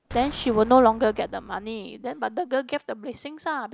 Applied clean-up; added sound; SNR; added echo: none; Explosion; 18 dB; none.